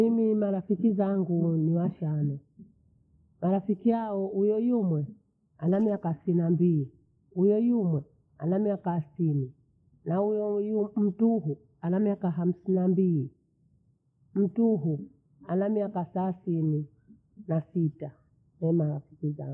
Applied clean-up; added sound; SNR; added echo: neural mask model Resemble Enhance denoiser.